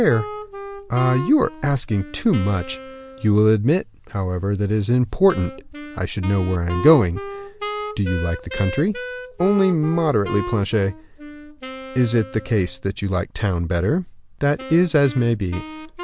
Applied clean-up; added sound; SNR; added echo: none; Wind instrument, woodwind instrument; 13 dB; none.